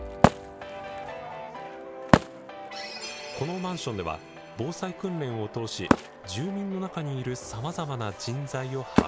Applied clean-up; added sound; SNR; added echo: none; Wood; -3 dB; none.